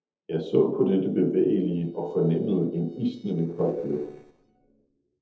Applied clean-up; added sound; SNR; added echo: neural separator model SepFormer DNS4.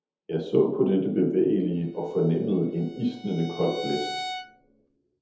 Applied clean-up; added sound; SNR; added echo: none; Bowed string instrument; 13 dB; reverberation time 0.7 s.